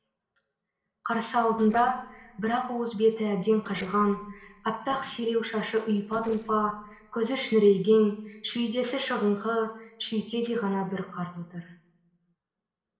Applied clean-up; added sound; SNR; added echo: neural separator model SepFormer DNS4.